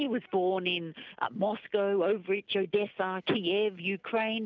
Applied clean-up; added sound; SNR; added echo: none; none; none; none.